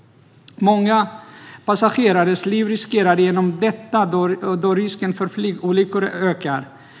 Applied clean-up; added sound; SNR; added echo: none; none; none; none.